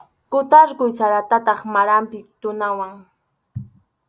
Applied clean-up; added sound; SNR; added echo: none; none; none; none.